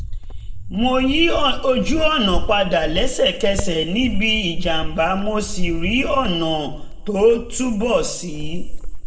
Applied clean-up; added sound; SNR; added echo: none; Cricket; 2 dB; reverberation time 1.2 s.